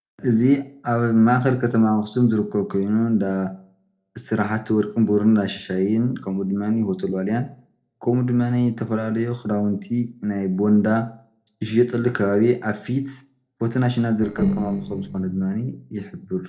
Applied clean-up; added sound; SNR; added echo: neural separator model SepFormer DNS4.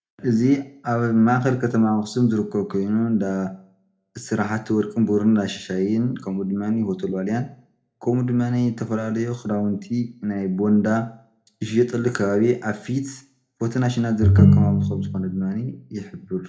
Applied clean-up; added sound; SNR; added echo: none; Ringtone; -5 dB; reverberation time 0.3 s.